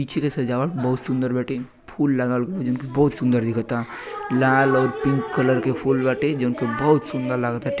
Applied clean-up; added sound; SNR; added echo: none; none; none; none.